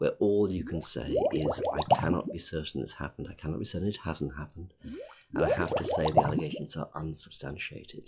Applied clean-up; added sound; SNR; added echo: classical method log-MMSE.